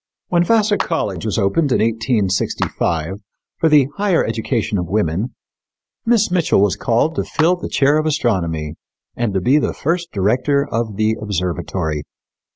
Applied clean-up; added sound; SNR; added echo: none; Clapping; 14 dB; none.